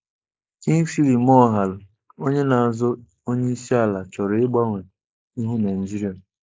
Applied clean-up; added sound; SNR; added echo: neural mask model Resemble Enhance denoiser.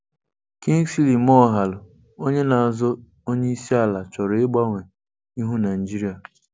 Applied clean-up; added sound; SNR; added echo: none; none; none; none.